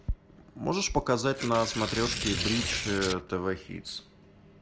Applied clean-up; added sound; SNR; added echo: none; Tearing; 4 dB; none.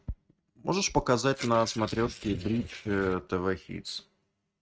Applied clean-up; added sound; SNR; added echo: neural mask model RNNoise.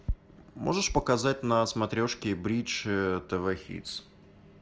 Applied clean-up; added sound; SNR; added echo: none; none; none; none.